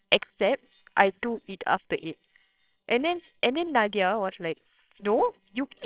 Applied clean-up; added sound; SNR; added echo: neural separator model SepFormer WHAMR!.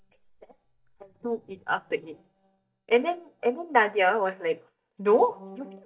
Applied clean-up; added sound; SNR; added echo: neural mask model DeepFilterNet 3.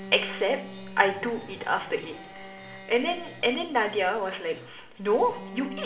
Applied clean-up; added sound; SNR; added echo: none; Bowed string instrument; 16 dB; reverberation time 1.8 s.